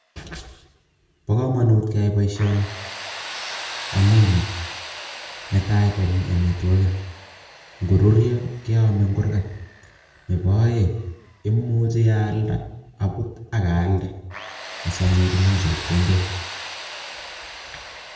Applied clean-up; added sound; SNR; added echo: none; Tools; 15 dB; reverberation time 0.7 s.